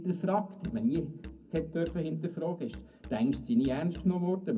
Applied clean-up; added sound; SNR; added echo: none; Musical instrument; 17 dB; reverberation time 0.4 s.